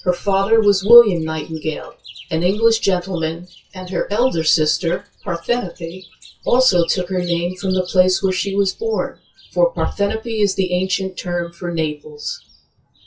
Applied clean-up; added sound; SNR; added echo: classical method WPE with log-MMSE.